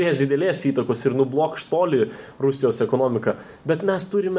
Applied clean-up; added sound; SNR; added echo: none; none; none; none.